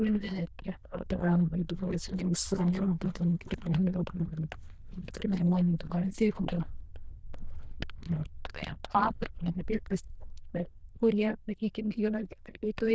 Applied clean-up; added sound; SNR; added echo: neural diffusion model UNIVERSE++.